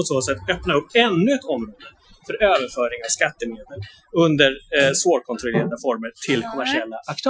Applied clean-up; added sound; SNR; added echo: classical method Wiener filter.